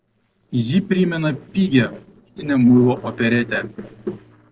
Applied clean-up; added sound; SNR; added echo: neural separator model SepFormer DNS4.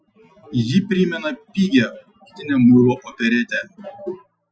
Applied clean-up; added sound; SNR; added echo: classical method Wiener filter.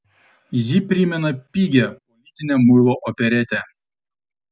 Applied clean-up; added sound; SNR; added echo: none; none; none; none.